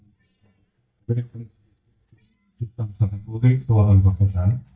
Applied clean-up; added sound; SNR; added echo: neural mask model DeepFilterNet 3.